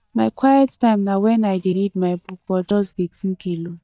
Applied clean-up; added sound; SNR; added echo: neural mask model DeepFilterNet 3.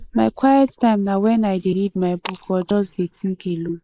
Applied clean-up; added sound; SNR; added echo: neural mask model Resemble Enhance denoiser.